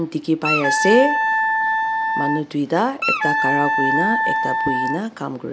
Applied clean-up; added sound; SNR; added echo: none; Wind instrument, woodwind instrument; -2 dB; none.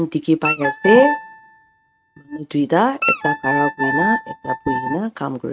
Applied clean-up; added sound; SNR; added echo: neural mask model RNNoise.